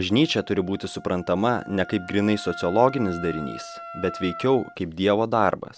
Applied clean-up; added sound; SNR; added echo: none; Wind instrument, woodwind instrument; 16 dB; none.